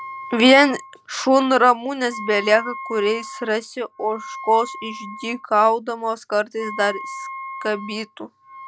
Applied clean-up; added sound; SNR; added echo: none; Wind instrument, woodwind instrument; 15 dB; none.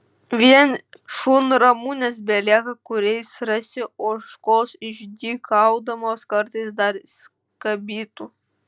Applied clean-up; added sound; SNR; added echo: none; none; none; none.